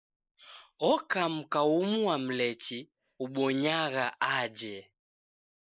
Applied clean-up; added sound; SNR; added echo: neural mask model Resemble Enhance denoiser.